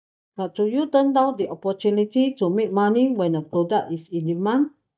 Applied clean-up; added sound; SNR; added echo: neural mask model DeepFilterNet 3.